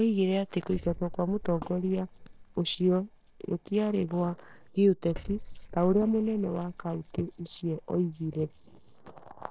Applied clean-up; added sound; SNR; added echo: neural separator model SepFormer DNS4.